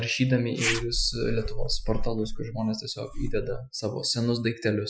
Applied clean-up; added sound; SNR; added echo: classical method Wiener filter.